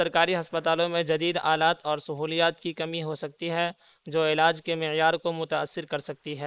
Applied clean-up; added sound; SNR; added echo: neural mask model Resemble Enhance denoiser.